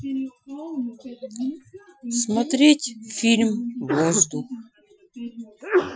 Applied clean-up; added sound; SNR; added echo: classical method Wiener filter.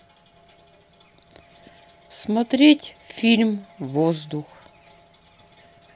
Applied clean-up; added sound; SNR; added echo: none; none; none; none.